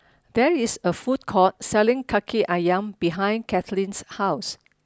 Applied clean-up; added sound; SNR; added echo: none; none; none; none.